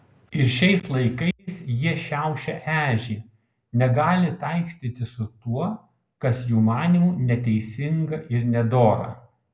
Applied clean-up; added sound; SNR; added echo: none; none; none; none.